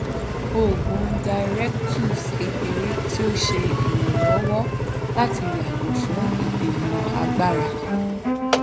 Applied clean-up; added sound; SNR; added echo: none; Engine; -4 dB; none.